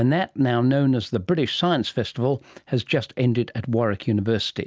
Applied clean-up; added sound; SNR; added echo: none; none; none; none.